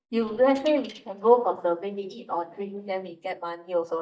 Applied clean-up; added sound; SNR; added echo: neural mask model DeepFilterNet 3.